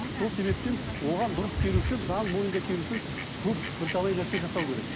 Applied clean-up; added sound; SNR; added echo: none; Fowl; 2 dB; none.